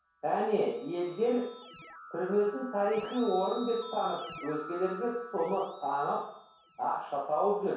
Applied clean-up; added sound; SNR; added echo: none; Keyboard (musical); 16 dB; reverberation time 0.6 s.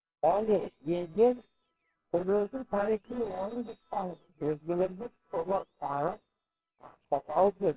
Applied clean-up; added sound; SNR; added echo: neural separator model SepFormer WHAMR!.